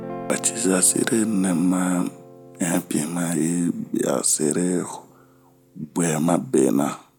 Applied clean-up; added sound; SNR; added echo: none; Guitar; 17 dB; none.